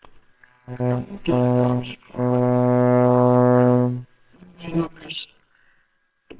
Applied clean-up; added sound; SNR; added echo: neural separator model SepFormer WHAMR!.